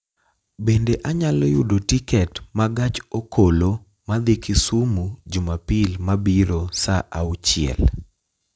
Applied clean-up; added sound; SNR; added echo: none; none; none; none.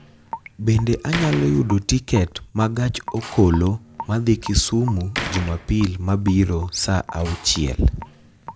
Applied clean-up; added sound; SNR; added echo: none; Slam + Raindrop / Drip; 14 dB; none.